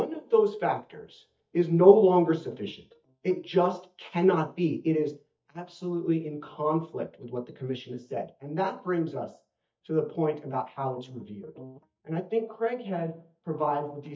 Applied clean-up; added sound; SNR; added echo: neural mask model DeepFilterNet 3.